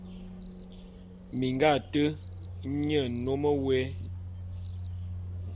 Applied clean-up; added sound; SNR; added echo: none; Cricket; 2 dB; none.